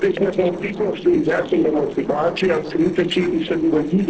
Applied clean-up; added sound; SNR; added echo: neural separator model SepFormer DNS4.